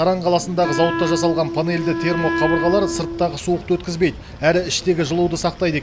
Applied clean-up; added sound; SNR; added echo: none; Wind instrument, woodwind instrument; 4 dB; none.